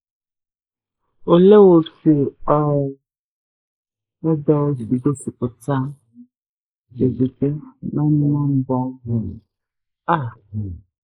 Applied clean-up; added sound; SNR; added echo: neural mask model Resemble Enhance denoiser.